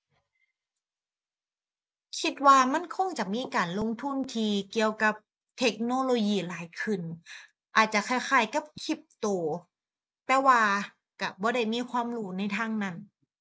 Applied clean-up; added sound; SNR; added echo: none; none; none; none.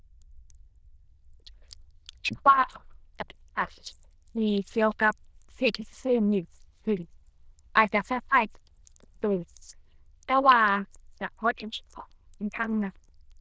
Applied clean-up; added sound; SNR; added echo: neural diffusion model UNIVERSE++.